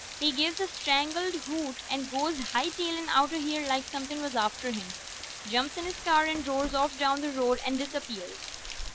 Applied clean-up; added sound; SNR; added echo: none; Rain; 10 dB; none.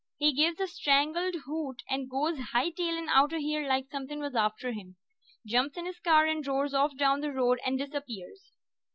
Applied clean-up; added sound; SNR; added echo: none; none; none; none.